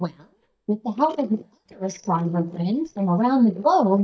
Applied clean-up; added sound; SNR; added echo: neural mask model DeepFilterNet 3.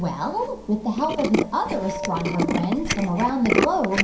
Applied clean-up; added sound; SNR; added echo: none; Tools; 3 dB; reverberation time 0.5 s.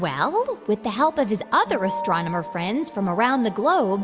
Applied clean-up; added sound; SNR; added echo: none; none; none; none.